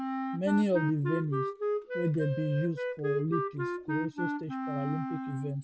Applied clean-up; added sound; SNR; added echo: none; Wind instrument, woodwind instrument; 2 dB; none.